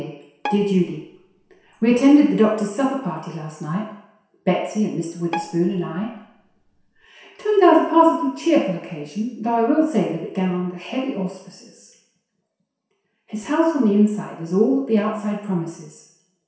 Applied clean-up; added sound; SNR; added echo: none; Bowed string instrument; 14 dB; reverberation time 0.7 s.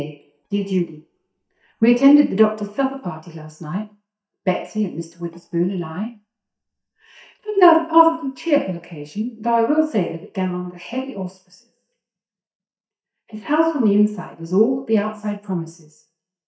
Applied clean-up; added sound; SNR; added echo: neural mask model DeepFilterNet 3.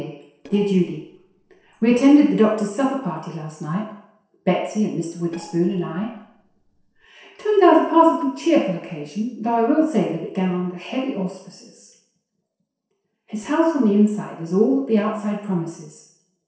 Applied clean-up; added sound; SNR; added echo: neural separator model SepFormer DNS4.